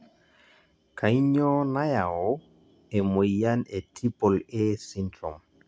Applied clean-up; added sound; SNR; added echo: none; none; none; none.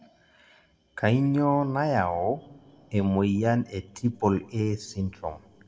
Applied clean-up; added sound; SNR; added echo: none; none; none; reverberation time 1.0 s.